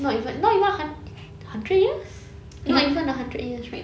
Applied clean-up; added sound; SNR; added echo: none; none; none; none.